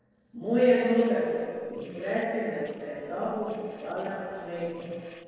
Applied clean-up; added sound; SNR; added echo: neural separator model SepFormer DNS4.